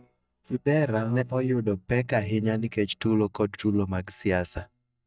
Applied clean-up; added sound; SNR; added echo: neural mask model DeepFilterNet 3.